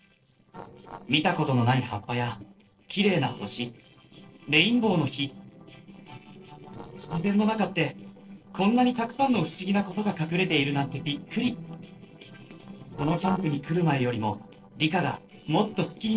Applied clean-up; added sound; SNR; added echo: neural separator model SepFormer DNS4.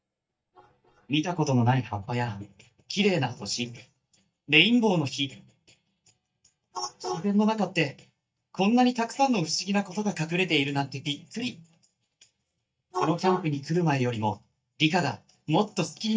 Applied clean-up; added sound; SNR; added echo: neural mask model DeepFilterNet 3.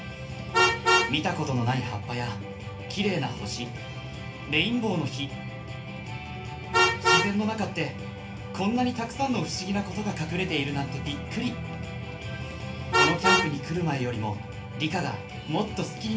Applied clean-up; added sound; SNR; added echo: none; Vehicle horn, car horn, honking; 2 dB; reverberation time 0.3 s.